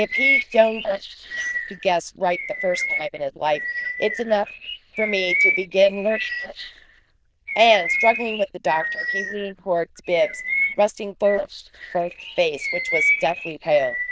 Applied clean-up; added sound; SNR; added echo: neural diffusion model UNIVERSE++.